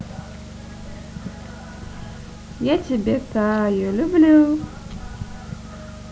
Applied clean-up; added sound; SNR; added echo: none; none; none; none.